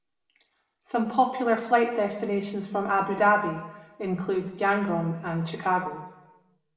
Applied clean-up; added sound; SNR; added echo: none; none; none; reverberation time 0.8 s.